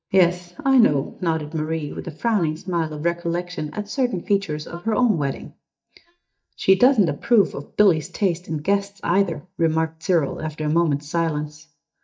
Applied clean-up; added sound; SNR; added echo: neural mask model DeepFilterNet 3.